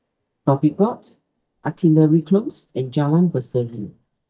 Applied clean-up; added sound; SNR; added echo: neural mask model DeepFilterNet 3.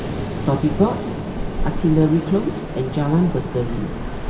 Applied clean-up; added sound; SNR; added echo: none; Ocean; 4 dB; reverberation time 2.4 s.